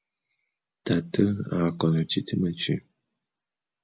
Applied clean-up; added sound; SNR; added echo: none; none; none; none.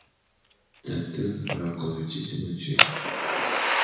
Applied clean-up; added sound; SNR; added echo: none; Fire; -4 dB; reverberation time 1.0 s.